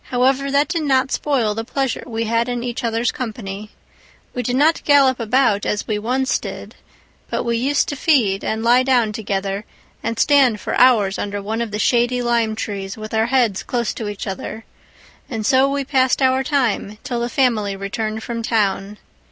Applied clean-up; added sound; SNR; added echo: none; none; none; none.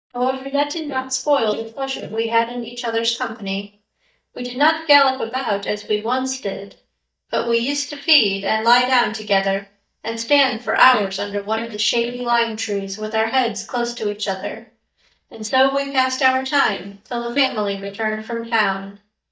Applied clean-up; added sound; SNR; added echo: neural mask model DeepFilterNet 3.